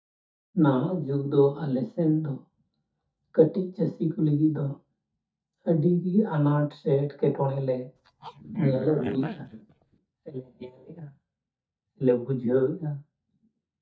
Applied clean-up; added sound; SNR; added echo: neural mask model DeepFilterNet 3.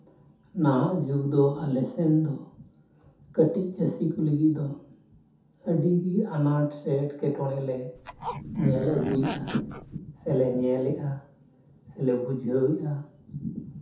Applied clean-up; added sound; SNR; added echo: none; Zipper (clothing); 12 dB; reverberation time 0.5 s.